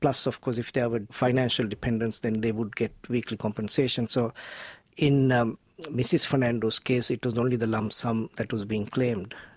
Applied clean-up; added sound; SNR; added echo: none; none; none; none.